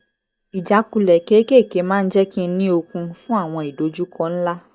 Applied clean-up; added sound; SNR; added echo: neural mask model DeepFilterNet 3.